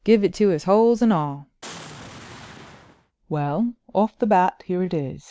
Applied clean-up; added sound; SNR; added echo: none; Boom; 18 dB; none.